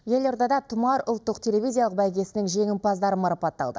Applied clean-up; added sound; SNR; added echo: none; none; none; none.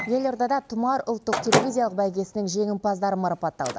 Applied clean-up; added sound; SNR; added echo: none; Microwave oven; 6 dB; none.